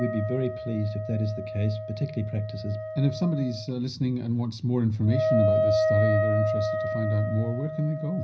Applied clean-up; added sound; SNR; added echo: none; Wind instrument, woodwind instrument; 2 dB; reverberation time 0.4 s.